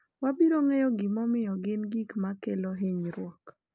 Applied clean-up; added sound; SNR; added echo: none; none; none; none.